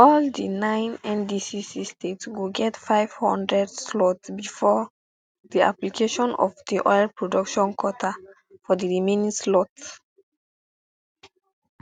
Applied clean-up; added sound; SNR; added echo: none; none; none; none.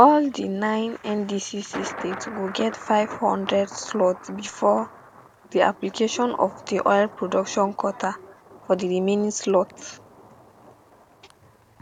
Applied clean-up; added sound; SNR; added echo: none; Thunder; 18 dB; none.